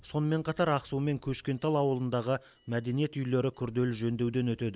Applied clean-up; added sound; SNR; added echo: none; none; none; none.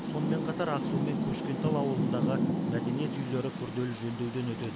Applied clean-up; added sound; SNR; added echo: none; Rain; -2 dB; none.